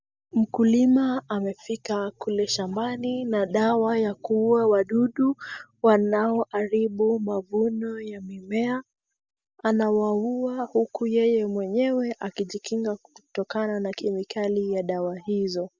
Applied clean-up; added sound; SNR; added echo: none; none; none; none.